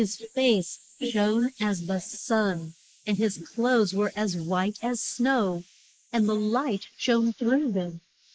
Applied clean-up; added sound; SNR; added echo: neural mask model Resemble Enhance denoiser.